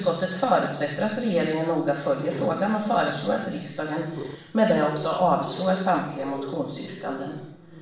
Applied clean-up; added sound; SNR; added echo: none; Growling; 16 dB; reverberation time 0.6 s.